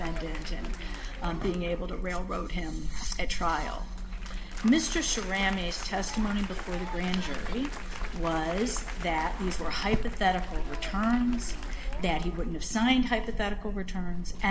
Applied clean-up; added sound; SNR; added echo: none; Applause; 15 dB; reverberation time 0.4 s.